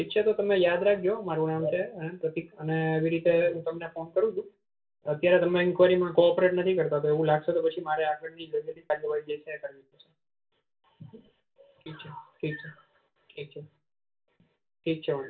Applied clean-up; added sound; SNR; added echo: none; none; none; reverberation time 0.2 s.